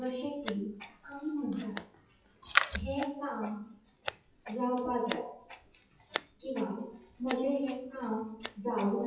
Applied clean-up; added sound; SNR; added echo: classical method WPE with log-MMSE.